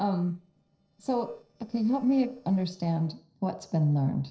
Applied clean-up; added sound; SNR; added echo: neural separator model SepFormer DNS4.